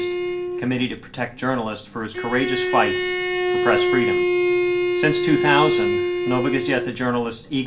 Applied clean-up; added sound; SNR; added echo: none; Bowed string instrument; -1 dB; reverberation time 0.2 s.